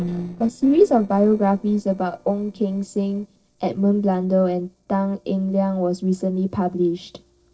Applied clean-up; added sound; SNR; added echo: neural separator model SepFormer DNS4.